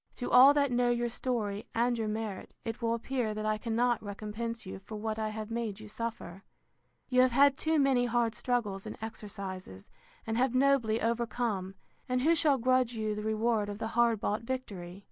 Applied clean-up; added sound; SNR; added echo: none; none; none; none.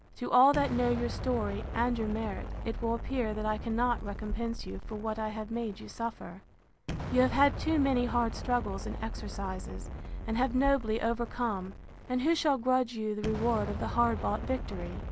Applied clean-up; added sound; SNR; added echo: none; Explosion; 7 dB; none.